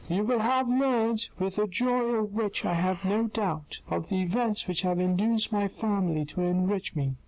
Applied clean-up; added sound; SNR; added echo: none; Breathing; 19 dB; none.